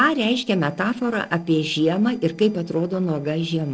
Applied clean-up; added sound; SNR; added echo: neural separator model SepFormer DNS4.